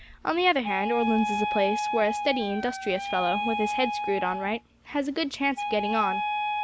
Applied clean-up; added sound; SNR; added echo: none; Wind instrument, woodwind instrument; 3 dB; none.